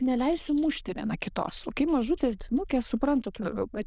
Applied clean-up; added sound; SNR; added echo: neural diffusion model UNIVERSE++.